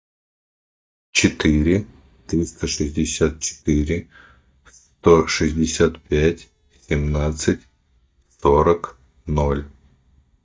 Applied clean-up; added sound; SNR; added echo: neural mask model DeepFilterNet 3.